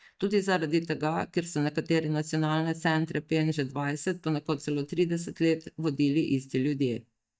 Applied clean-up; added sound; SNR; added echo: neural mask model DeepFilterNet 3.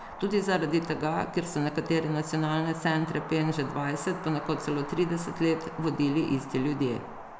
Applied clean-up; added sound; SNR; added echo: none; Wind; 13 dB; none.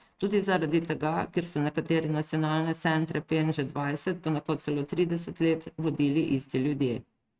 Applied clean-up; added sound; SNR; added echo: neural mask model RNNoise.